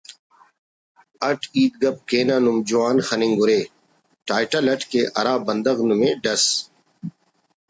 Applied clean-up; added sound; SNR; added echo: none; none; none; none.